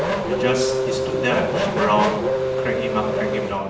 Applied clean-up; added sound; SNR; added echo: none; Race car, auto racing / Accelerating, revving, vroom; -3 dB; reverberation time 0.8 s.